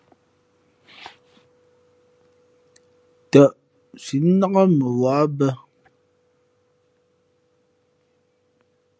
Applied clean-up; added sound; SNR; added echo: none; none; none; none.